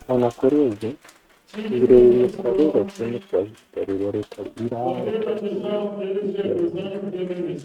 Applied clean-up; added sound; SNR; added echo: neural mask model RNNoise.